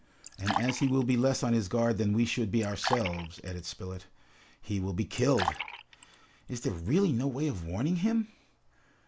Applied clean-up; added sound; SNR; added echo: none; Fill (with liquid); 9 dB; none.